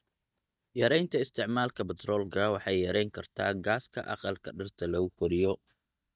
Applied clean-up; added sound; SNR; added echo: neural mask model DeepFilterNet 3.